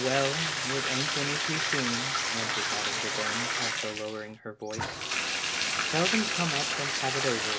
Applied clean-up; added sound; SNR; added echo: none; Bathtub (filling or washing); -4 dB; none.